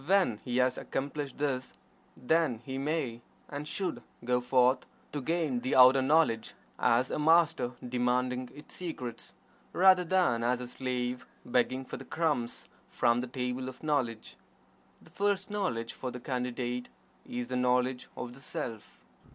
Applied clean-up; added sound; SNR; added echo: none; none; none; none.